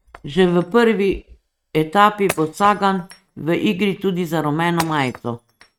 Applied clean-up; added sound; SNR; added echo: neural mask model RNNoise.